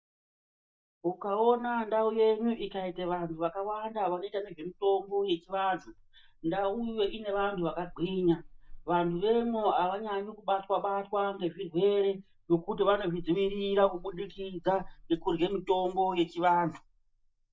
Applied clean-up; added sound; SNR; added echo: neural mask model DeepFilterNet 3.